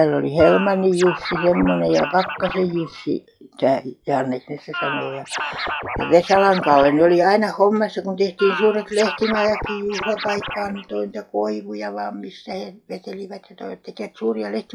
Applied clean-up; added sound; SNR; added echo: classical method log-MMSE.